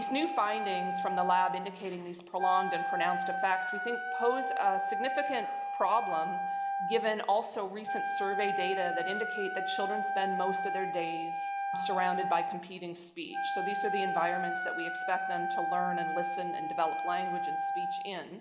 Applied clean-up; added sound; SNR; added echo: none; Wind instrument, woodwind instrument; 0 dB; none.